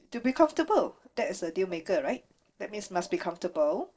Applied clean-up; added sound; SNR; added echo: neural separator model SepFormer DNS4.